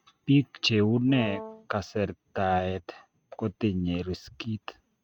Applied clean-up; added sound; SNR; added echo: neural mask model RNNoise.